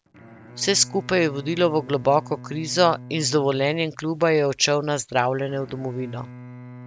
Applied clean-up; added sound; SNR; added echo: none; Bowed string instrument; 18 dB; none.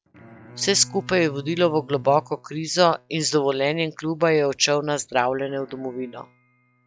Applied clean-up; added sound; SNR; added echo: classical method log-MMSE.